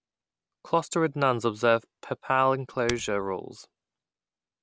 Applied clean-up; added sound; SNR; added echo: none; Typing; 11 dB; none.